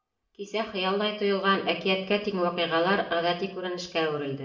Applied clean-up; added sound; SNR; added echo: none; none; none; reverberation time 0.6 s.